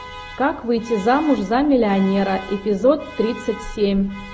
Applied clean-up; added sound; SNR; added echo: none; Alarm; 18 dB; none.